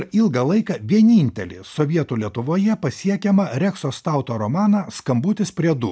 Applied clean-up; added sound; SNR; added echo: none; none; none; none.